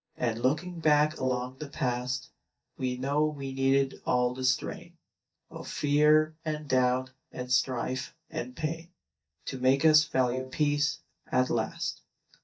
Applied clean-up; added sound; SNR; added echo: neural mask model DeepFilterNet 3.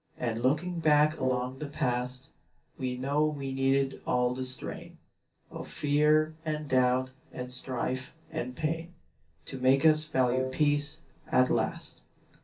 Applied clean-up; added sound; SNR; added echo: none; Wind instrument, woodwind instrument; 6 dB; reverberation time 0.3 s.